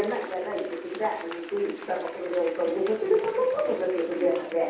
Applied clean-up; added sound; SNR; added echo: none; Applause / Crowd; 16 dB; reverberation time 0.7 s.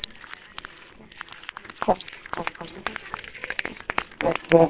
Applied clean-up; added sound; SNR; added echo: neural separator model SepFormer WHAMR!.